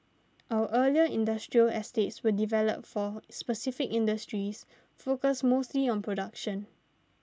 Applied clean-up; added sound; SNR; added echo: none; none; none; none.